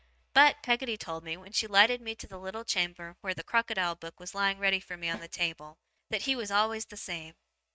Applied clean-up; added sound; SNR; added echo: neural mask model RNNoise.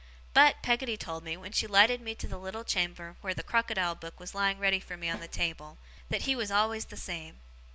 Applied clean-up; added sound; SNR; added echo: none; Snare drum; 19 dB; none.